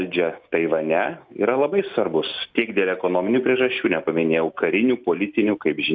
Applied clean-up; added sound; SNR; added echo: none; none; none; none.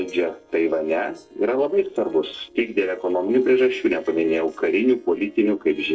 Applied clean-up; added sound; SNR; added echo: neural separator model SepFormer DNS4.